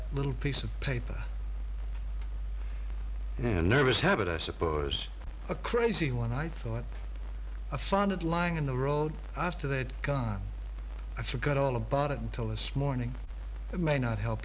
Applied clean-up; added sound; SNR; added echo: none; none; none; none.